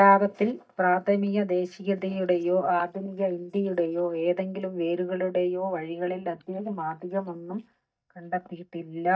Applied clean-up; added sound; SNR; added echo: neural mask model DeepFilterNet 3.